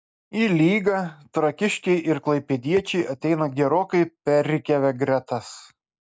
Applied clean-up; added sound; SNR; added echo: none; none; none; none.